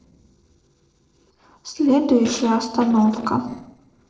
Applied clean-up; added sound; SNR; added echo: neural separator model SepFormer DNS4.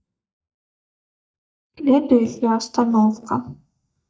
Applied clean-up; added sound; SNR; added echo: neural mask model DeepFilterNet 3.